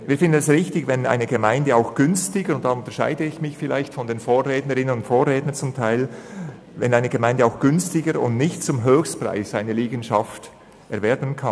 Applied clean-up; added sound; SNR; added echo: none; none; none; none.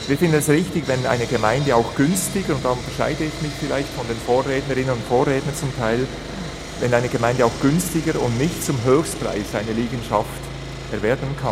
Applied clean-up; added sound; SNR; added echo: none; Sawing; 10 dB; none.